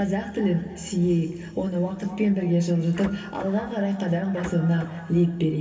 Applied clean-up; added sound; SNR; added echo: none; Printer; 16 dB; reverberation time 2.9 s.